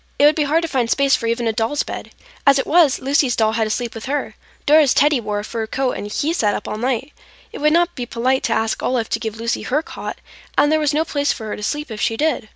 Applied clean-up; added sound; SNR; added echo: none; none; none; none.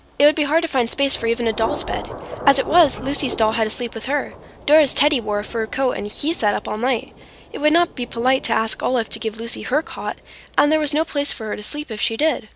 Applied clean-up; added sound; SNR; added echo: none; Thunder / Rain; 16 dB; none.